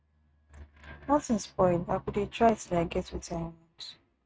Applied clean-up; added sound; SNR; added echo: neural mask model RNNoise.